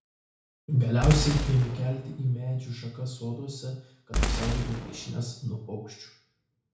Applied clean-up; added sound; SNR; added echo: none; Boom; 3 dB; reverberation time 0.6 s.